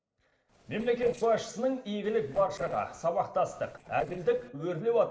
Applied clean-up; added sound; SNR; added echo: neural separator model SepFormer DNS4.